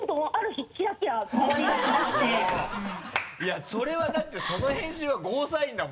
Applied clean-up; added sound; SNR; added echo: none; Bus; 16 dB; none.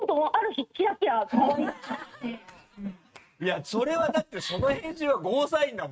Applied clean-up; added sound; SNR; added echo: neural mask model RNNoise.